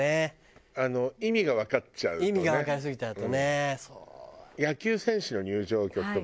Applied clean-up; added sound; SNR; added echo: none; none; none; none.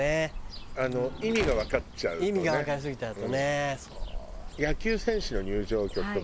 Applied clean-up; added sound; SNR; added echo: none; Slam + Cricket / Bird; 7 dB; none.